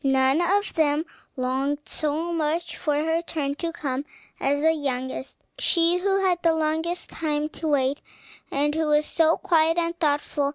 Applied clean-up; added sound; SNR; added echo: none; none; none; none.